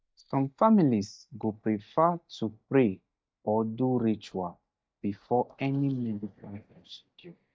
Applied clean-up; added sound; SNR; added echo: neural mask model DeepFilterNet 3.